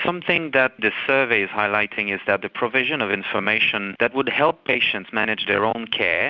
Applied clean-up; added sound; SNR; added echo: none; none; none; none.